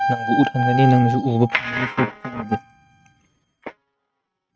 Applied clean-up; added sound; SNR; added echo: neural mask model RNNoise.